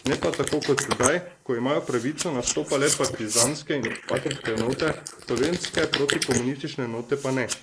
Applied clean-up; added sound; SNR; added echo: neural mask model Resemble Enhance denoiser.